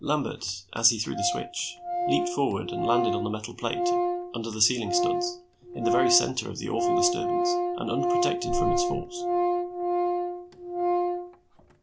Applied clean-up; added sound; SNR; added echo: none; Organ; -3 dB; none.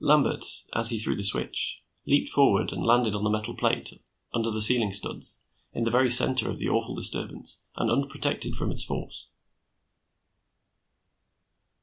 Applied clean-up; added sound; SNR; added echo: none; none; none; none.